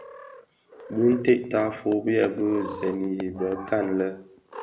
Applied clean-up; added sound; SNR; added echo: none; Cat; 17 dB; none.